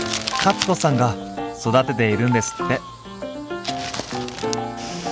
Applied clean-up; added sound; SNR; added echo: none; Crumpling, crinkling; 10 dB; none.